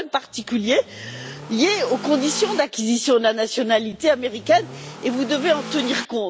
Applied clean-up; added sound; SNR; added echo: none; Accelerating, revving, vroom / Car; 14 dB; none.